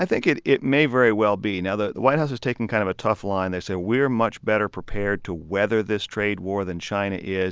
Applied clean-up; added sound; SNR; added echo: none; none; none; none.